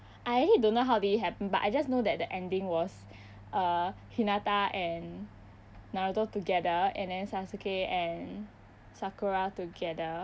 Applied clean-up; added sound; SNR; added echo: none; none; none; none.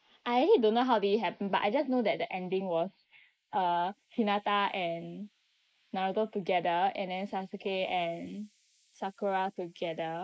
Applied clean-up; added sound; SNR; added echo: neural mask model Resemble Enhance denoiser.